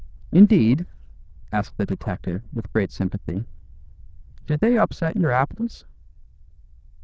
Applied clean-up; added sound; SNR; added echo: neural diffusion model UNIVERSE++.